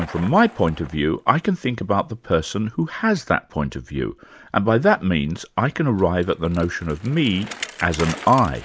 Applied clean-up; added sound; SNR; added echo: none; Bicycle; 19 dB; none.